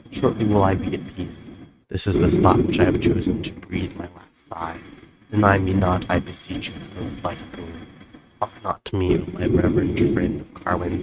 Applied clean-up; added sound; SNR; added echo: neural mask model RNNoise.